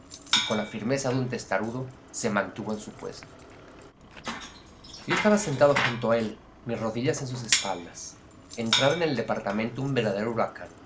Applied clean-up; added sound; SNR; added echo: none; Bicycle; 6 dB; none.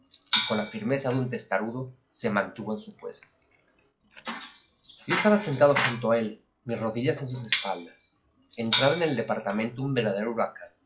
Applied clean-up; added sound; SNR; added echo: classical method log-MMSE.